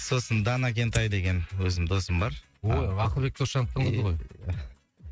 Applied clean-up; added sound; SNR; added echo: neural mask model RNNoise.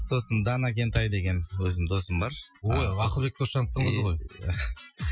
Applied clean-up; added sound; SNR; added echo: classical method Wiener filter.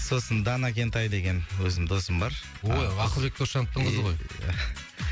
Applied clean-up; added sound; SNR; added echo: none; none; none; none.